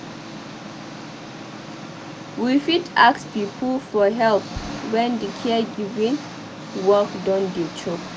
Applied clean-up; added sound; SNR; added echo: none; Engine; 12 dB; none.